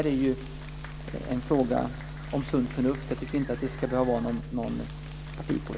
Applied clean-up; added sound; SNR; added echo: none; Applause; 17 dB; none.